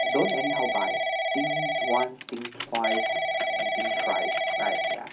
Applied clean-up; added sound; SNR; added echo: none; Telephone / Typing; -5 dB; reverberation time 0.4 s.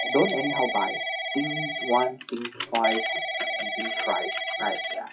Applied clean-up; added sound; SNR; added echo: classical method WPE with log-MMSE.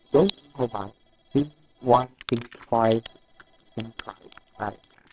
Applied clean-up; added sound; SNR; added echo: neural separator model SepFormer WHAMR!.